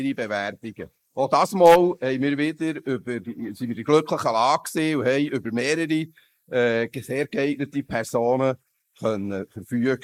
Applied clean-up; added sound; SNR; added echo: neural mask model Resemble Enhance denoiser.